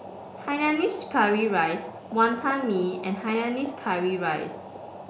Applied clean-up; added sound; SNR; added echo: none; Boiling; 15 dB; none.